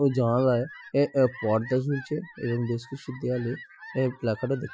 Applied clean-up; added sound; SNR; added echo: classical method Wiener filter.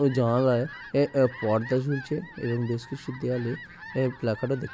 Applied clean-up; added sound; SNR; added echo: none; Fowl; 17 dB; none.